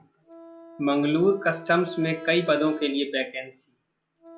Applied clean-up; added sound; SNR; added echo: none; Wind instrument, woodwind instrument; 18 dB; none.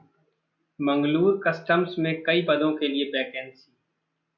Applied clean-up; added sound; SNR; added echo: none; none; none; none.